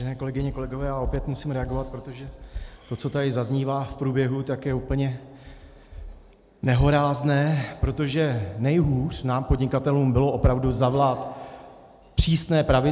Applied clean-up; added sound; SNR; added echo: none; none; none; none.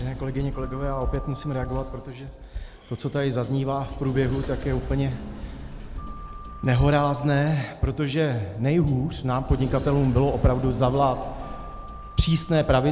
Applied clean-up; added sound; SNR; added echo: none; Sliding door; 12 dB; none.